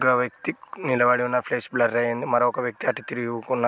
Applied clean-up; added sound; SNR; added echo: none; none; none; none.